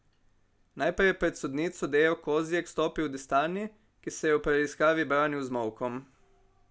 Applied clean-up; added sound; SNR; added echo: none; none; none; none.